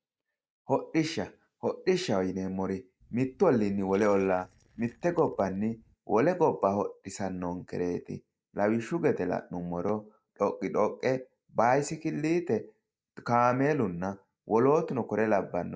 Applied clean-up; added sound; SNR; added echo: neural mask model DeepFilterNet 3.